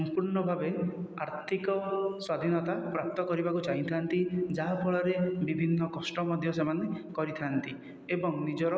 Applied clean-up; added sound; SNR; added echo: none; none; none; none.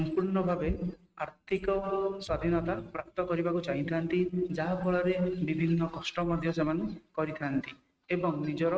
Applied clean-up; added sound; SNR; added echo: neural mask model RNNoise.